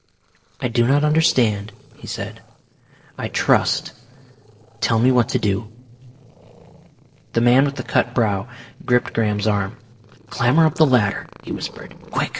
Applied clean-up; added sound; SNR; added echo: neural separator model SepFormer DNS4.